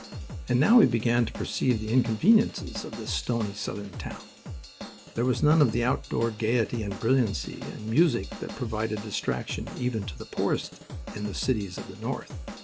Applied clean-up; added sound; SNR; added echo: none; Drum / Drum kit; 12 dB; none.